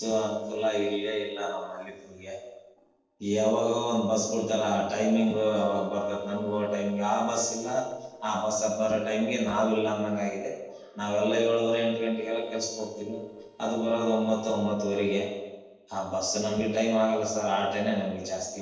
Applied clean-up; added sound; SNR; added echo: neural separator model SepFormer DNS4.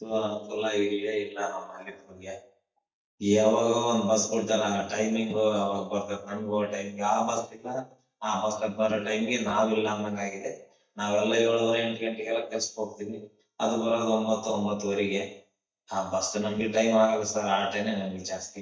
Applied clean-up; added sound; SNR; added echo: neural mask model DeepFilterNet 3.